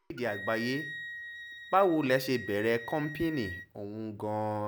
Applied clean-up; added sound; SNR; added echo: none; Wind instrument, woodwind instrument; 13 dB; none.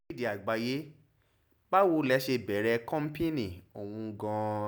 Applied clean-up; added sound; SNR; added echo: none; none; none; none.